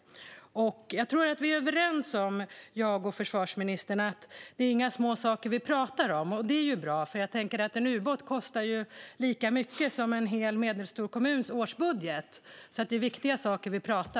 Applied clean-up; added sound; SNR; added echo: none; none; none; none.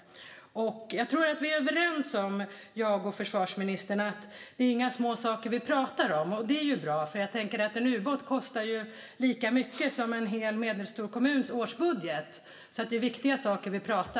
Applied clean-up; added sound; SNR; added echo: none; none; none; reverberation time 0.9 s.